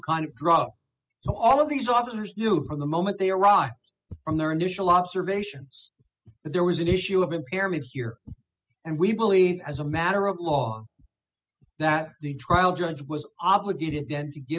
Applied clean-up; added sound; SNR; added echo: classical method spectral subtraction.